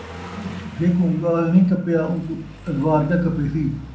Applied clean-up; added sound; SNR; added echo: none; Car passing by; 16 dB; reverberation time 0.5 s.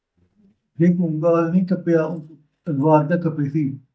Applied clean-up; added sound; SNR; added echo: neural mask model DeepFilterNet 3.